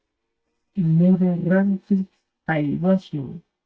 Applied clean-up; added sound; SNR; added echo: neural mask model DeepFilterNet 3.